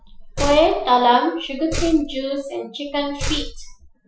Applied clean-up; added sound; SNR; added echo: classical method Wiener filter.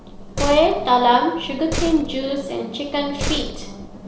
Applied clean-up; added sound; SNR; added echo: none; Slam; 8 dB; none.